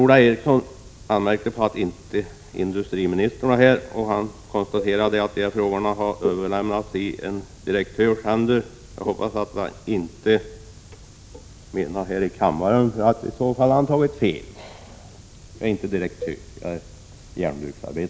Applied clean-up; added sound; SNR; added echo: none; Cowbell; 18 dB; none.